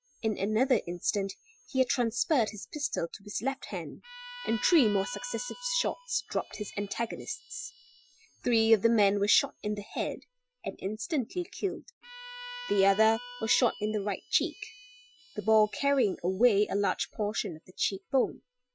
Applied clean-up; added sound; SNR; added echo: classical method Wiener filter.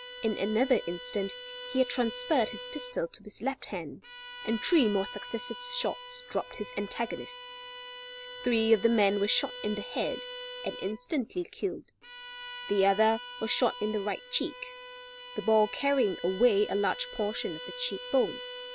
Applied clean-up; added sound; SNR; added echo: none; Bowed string instrument; 12 dB; none.